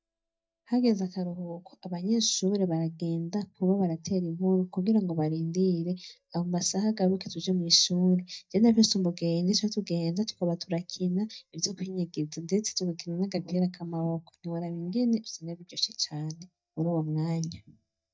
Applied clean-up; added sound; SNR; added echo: neural mask model DeepFilterNet 3.